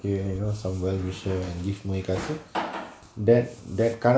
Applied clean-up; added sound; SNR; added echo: none; Drawer open or close; 11 dB; none.